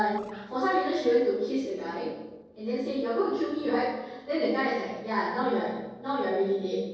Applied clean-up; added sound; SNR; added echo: neural separator model SepFormer DNS4.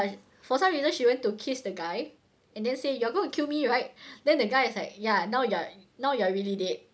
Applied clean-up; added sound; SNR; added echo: none; none; none; none.